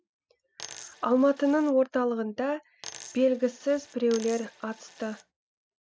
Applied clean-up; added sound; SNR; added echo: none; Coin (dropping); 18 dB; none.